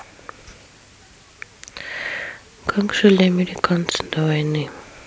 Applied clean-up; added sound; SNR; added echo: none; none; none; none.